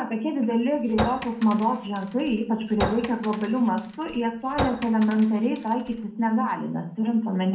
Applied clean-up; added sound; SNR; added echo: none; Chink, clink; 10 dB; reverberation time 0.5 s.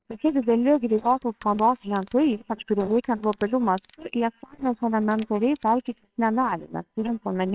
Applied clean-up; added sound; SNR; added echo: neural separator model SepFormer WHAMR!.